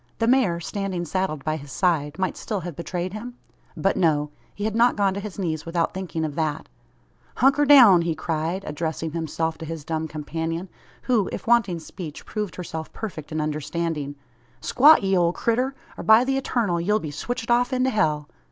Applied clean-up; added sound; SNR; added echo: none; none; none; none.